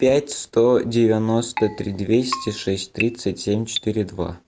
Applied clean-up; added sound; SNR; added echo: none; Keyboard (musical); 12 dB; none.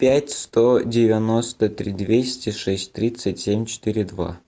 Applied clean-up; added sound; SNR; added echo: none; none; none; none.